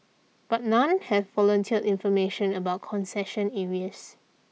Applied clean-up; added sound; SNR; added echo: none; none; none; none.